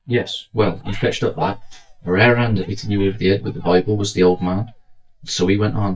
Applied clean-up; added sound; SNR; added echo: neural mask model DeepFilterNet 3.